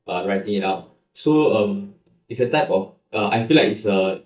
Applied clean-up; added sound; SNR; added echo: neural mask model DeepFilterNet 3.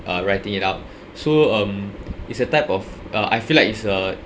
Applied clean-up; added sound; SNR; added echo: none; none; none; none.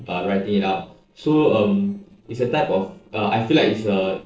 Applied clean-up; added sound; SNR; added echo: neural separator model SepFormer DNS4.